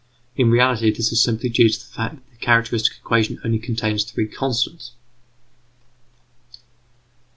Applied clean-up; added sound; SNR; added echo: none; none; none; none.